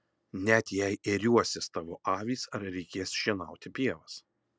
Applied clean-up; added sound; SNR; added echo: none; none; none; none.